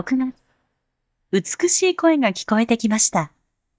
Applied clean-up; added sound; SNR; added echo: neural mask model DeepFilterNet 3.